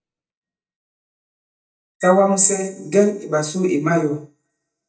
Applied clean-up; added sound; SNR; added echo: neural mask model DeepFilterNet 3.